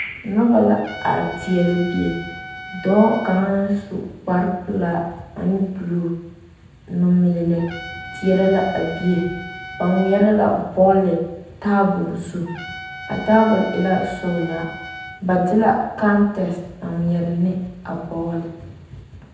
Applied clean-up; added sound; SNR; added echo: none; Trumpet; 14 dB; reverberation time 0.9 s.